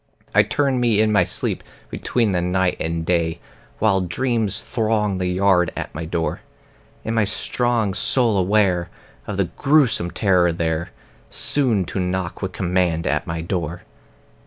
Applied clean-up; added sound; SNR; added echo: none; none; none; none.